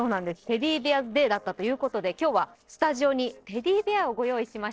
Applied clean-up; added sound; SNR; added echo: neural separator model SepFormer DNS4.